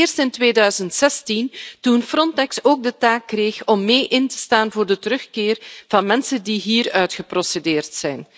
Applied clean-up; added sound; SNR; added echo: none; none; none; none.